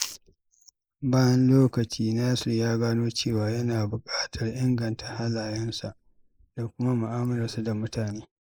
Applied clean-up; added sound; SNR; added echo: neural mask model Resemble Enhance denoiser.